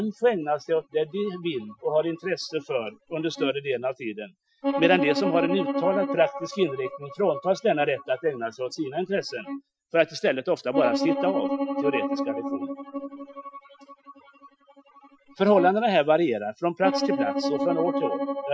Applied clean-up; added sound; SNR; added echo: classical method Wiener filter.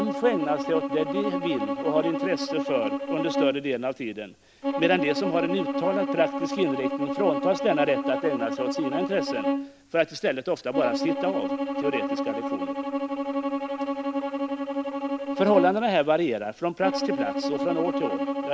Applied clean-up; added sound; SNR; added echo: none; Bowed string instrument; 2 dB; none.